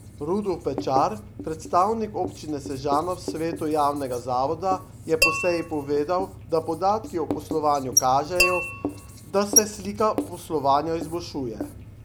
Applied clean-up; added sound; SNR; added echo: none; Writing + Tap / Glass; 5 dB; none.